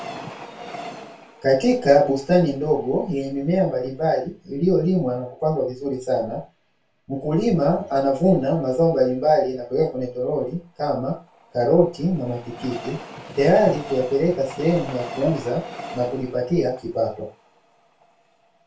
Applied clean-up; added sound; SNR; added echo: none; Train; 18 dB; reverberation time 0.2 s.